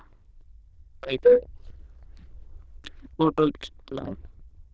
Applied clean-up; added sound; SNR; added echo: neural diffusion model UNIVERSE++.